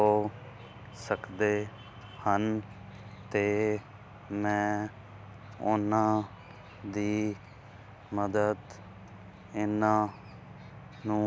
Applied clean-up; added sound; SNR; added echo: none; none; none; none.